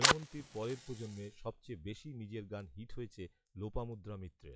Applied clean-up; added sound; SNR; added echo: classical method log-MMSE.